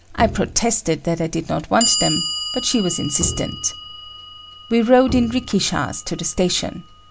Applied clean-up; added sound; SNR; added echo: none; Bowed string instrument + Clock; 8 dB; none.